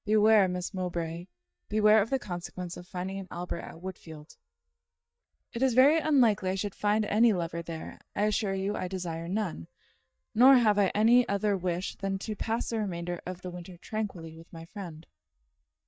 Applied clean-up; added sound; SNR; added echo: neural mask model DeepFilterNet 3.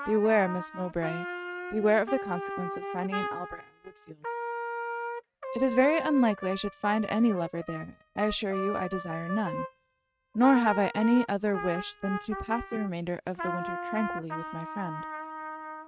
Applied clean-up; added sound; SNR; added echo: neural mask model RNNoise.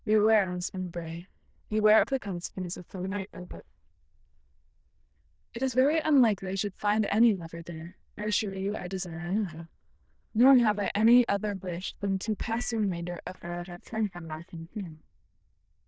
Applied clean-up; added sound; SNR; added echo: neural diffusion model UNIVERSE++.